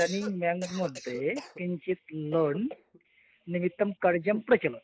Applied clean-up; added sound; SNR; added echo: neural mask model Resemble Enhance denoiser.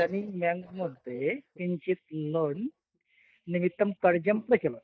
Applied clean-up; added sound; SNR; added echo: neural mask model DeepFilterNet 3.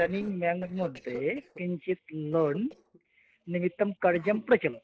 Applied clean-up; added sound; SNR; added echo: neural separator model SepFormer DNS4.